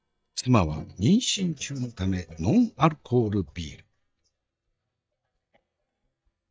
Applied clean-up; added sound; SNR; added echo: neural mask model DeepFilterNet 3.